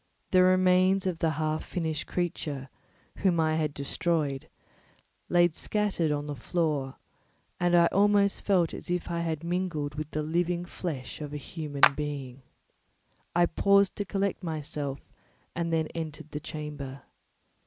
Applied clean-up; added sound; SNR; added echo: none; Clapping; 3 dB; none.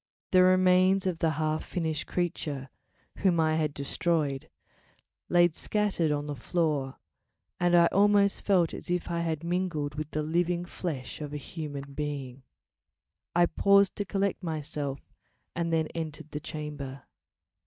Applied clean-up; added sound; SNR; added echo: neural mask model DeepFilterNet 3.